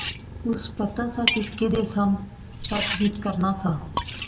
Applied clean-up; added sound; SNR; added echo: none; Liquid; 4 dB; reverberation time 0.7 s.